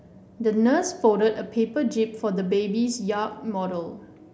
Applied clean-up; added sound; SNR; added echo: none; none; none; none.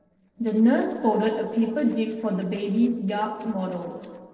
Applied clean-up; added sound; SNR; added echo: neural separator model SepFormer DNS4.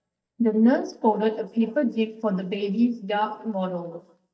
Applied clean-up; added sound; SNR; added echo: neural mask model DeepFilterNet 3.